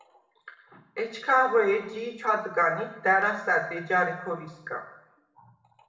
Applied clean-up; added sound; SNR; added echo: none; none; none; reverberation time 0.8 s.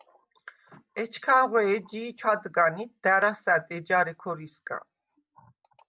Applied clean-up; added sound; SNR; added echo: none; none; none; none.